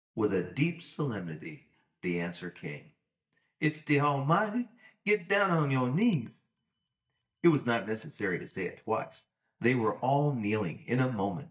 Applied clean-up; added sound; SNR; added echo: neural mask model DeepFilterNet 3.